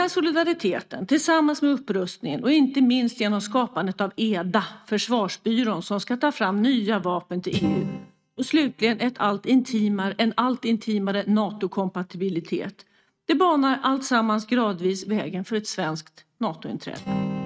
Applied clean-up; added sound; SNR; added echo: neural mask model RNNoise.